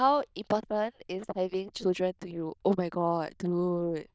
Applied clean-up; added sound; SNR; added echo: neural diffusion model UNIVERSE++.